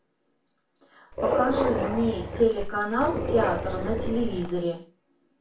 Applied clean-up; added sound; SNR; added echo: none; Dog; 1 dB; reverberation time 0.3 s.